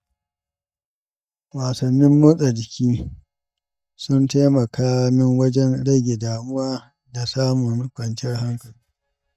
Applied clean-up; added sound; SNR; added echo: neural mask model DeepFilterNet 3.